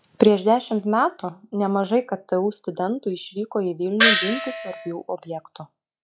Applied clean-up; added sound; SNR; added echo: classical method log-MMSE.